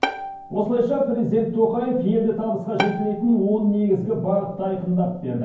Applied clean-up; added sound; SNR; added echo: none; Bowed string instrument; 12 dB; reverberation time 0.9 s.